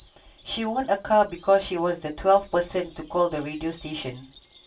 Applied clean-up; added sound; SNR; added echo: none; Insect; 15 dB; reverberation time 0.2 s.